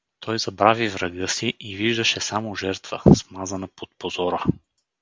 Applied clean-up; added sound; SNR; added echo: none; none; none; none.